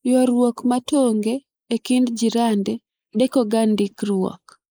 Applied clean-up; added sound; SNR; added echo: neural mask model Resemble Enhance denoiser.